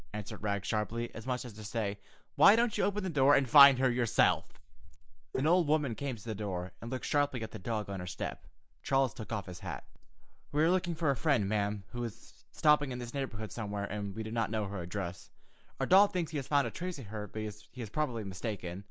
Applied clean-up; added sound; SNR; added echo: neural mask model Resemble Enhance denoiser.